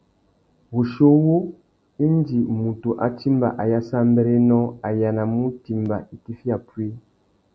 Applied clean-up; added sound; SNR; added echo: none; none; none; none.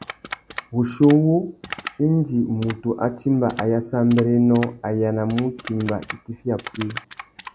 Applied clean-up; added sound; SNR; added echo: none; Typing; 11 dB; none.